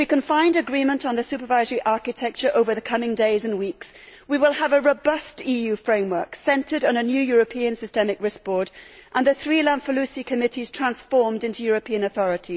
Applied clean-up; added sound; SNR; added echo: none; none; none; none.